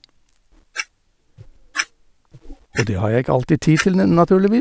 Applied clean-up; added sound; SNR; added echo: none; Clock; 13 dB; none.